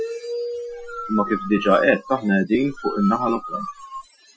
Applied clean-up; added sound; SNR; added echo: classical method Wiener filter.